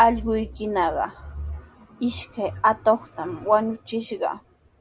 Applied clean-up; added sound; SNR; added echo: none; none; none; none.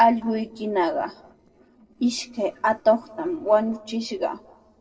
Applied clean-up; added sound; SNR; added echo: neural separator model SepFormer DNS4.